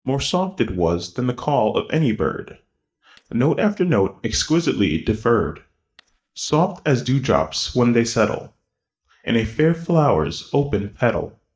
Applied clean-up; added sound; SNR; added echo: neural mask model DeepFilterNet 3.